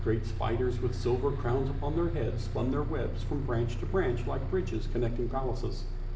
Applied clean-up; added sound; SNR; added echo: none; Bus; 1 dB; reverberation time 0.8 s.